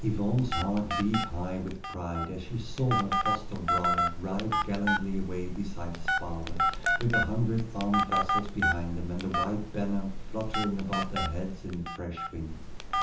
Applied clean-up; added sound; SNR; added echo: none; Telephone; -1 dB; reverberation time 0.6 s.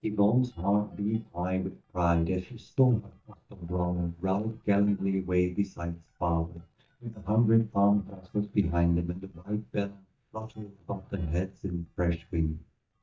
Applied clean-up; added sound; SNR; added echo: neural mask model DeepFilterNet 3.